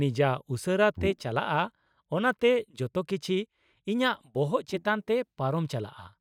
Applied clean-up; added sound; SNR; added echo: neural mask model DeepFilterNet 3.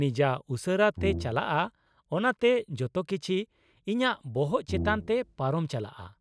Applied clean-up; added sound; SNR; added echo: none; Brass instrument; 7 dB; none.